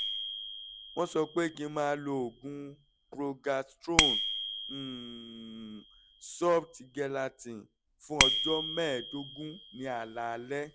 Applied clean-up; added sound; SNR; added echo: none; Bicycle bell; -4 dB; none.